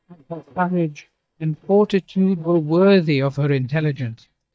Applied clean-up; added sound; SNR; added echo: neural mask model DeepFilterNet 3.